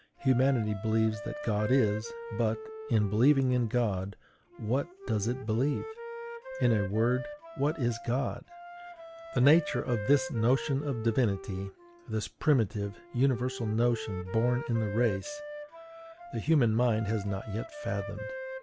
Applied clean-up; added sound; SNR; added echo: none; Wind instrument, woodwind instrument; 13 dB; none.